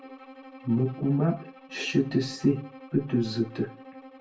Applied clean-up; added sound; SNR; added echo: none; Bowed string instrument; 18 dB; reverberation time 0.2 s.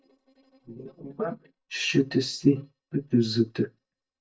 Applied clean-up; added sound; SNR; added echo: neural mask model DeepFilterNet 3.